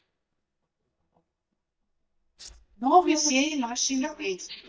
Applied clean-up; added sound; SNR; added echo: neural mask model DeepFilterNet 3.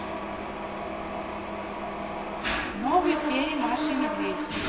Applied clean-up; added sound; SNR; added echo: none; Mechanisms; -1 dB; reverberation time 1.1 s.